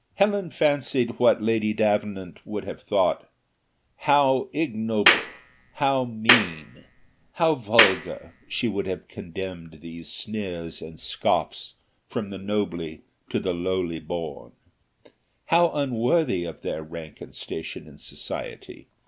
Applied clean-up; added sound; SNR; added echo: none; Clapping; -2 dB; none.